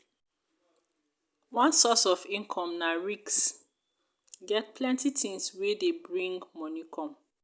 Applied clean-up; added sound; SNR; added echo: none; none; none; none.